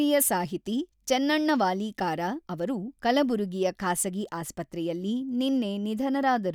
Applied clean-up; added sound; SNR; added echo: none; none; none; none.